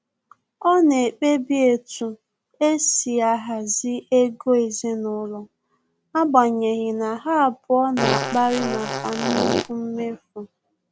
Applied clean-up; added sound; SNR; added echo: none; Fart; 2 dB; none.